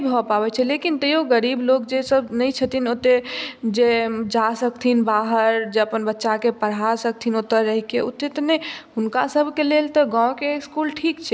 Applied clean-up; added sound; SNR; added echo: none; none; none; none.